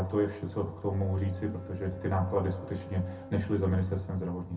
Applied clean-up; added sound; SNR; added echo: none; Boat, Water vehicle; 16 dB; reverberation time 0.3 s.